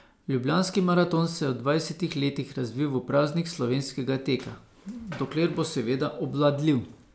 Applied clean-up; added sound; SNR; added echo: none; none; none; none.